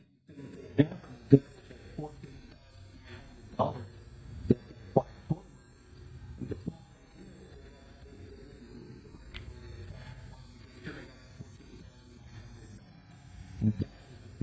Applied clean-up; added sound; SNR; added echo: neural mask model DeepFilterNet 3.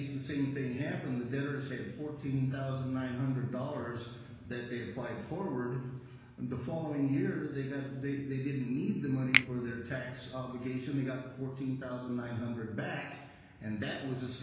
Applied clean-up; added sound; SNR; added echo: none; Finger snapping; 1 dB; reverberation time 1.1 s.